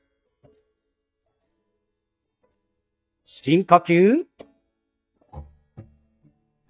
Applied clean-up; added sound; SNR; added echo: neural mask model DeepFilterNet 3.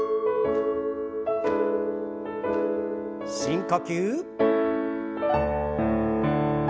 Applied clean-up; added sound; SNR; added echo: none; Chink, clink; 7 dB; none.